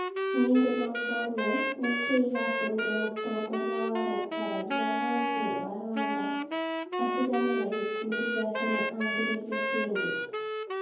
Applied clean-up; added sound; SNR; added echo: none; Wind instrument, woodwind instrument; 0 dB; reverberation time 0.8 s.